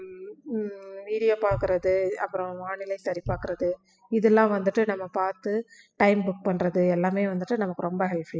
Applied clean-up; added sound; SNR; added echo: classical method spectral subtraction.